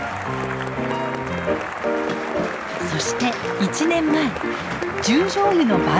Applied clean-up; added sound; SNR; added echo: none; Applause / Cheering; 8 dB; none.